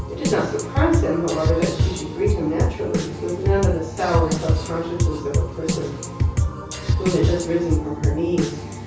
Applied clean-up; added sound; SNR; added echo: none; Drum kit; -1 dB; reverberation time 0.6 s.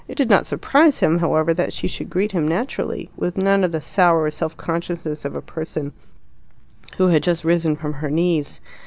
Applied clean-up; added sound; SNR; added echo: none; none; none; none.